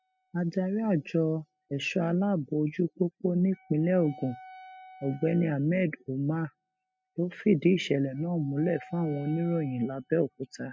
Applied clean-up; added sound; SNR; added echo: classical method spectral subtraction.